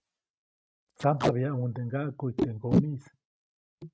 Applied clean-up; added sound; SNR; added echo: neural mask model RNNoise.